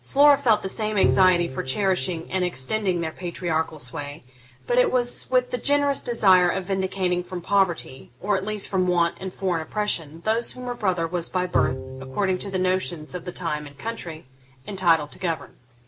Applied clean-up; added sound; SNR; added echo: none; Bowed string instrument; 9 dB; none.